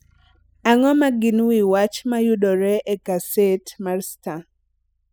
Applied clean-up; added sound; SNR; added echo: classical method spectral subtraction.